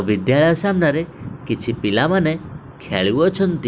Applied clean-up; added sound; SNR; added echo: none; none; none; none.